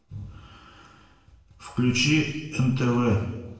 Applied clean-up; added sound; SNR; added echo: none; none; none; reverberation time 1.0 s.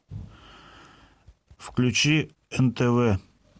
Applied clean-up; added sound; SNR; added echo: none; none; none; none.